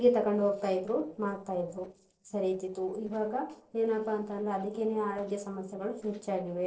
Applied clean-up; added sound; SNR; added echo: neural separator model SepFormer DNS4.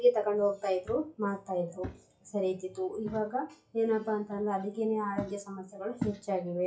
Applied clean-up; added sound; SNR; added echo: classical method WPE with log-MMSE.